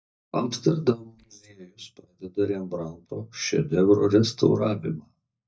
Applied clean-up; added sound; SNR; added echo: neural mask model DeepFilterNet 3.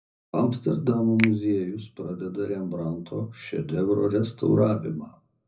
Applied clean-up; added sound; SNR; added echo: none; Finger snapping; 13 dB; reverberation time 0.4 s.